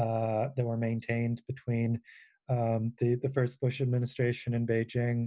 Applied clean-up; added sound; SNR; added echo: none; none; none; none.